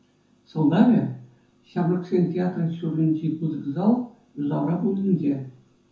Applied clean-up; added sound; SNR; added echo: none; none; none; reverberation time 0.7 s.